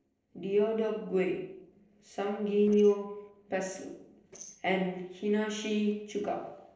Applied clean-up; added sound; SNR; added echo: neural separator model SepFormer DNS4.